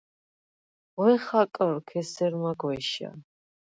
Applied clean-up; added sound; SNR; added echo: none; none; none; none.